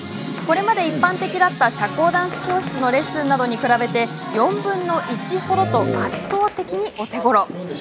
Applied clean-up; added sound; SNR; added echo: none; Bird; 19 dB; none.